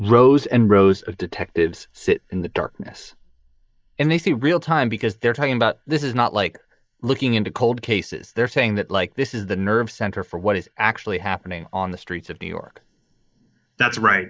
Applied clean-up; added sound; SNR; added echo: neural mask model Resemble Enhance denoiser.